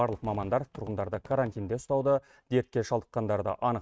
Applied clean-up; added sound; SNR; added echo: neural mask model RNNoise.